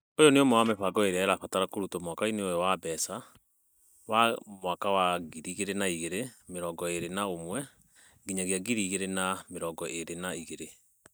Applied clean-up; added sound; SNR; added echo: neural mask model DeepFilterNet 3.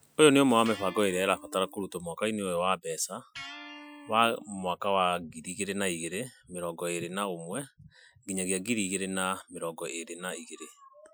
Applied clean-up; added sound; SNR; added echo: classical method Wiener filter.